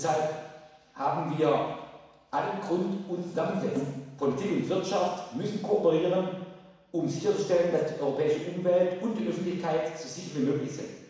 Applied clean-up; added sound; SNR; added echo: none; none; none; reverberation time 1.1 s.